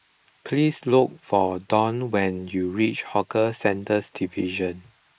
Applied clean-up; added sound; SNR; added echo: neural mask model Resemble Enhance denoiser.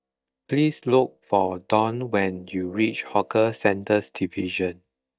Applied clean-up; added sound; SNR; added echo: neural mask model DeepFilterNet 3.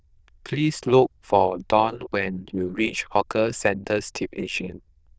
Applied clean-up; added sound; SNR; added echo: neural diffusion model UNIVERSE++.